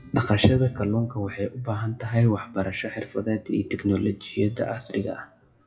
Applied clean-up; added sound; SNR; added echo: classical method WPE with log-MMSE.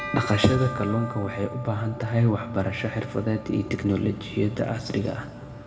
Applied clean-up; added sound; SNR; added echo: none; Bell; 14 dB; reverberation time 1.3 s.